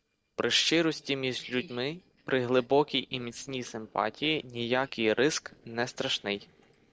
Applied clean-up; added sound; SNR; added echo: neural separator model SepFormer DNS4.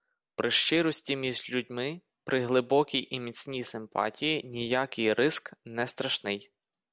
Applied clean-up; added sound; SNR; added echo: none; none; none; none.